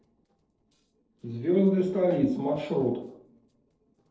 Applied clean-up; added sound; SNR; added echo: neural separator model SepFormer DNS4.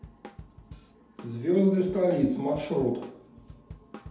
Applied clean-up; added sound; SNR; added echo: none; Drum kit; 19 dB; reverberation time 2.1 s.